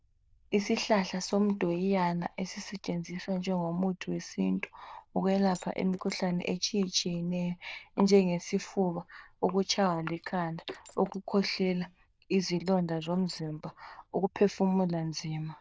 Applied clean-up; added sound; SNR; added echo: neural diffusion model UNIVERSE++.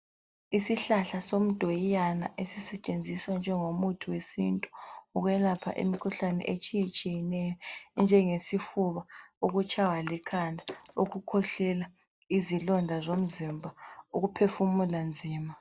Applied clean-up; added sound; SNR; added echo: neural separator model SepFormer DNS4.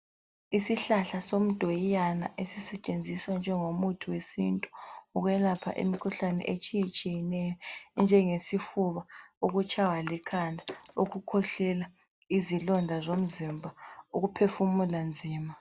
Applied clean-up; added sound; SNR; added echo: none; Shatter; 18 dB; none.